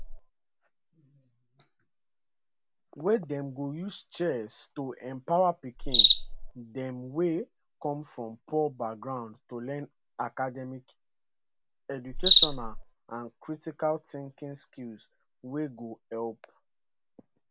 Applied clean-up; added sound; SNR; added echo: none; Cricket; -3 dB; none.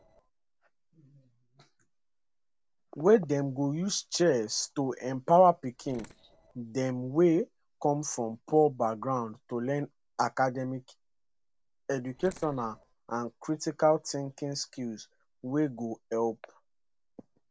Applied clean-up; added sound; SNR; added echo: neural separator model SepFormer DNS4.